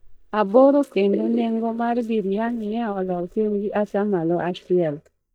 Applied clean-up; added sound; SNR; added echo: neural mask model DeepFilterNet 3.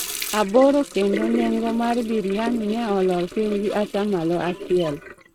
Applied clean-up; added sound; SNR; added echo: neural mask model RNNoise.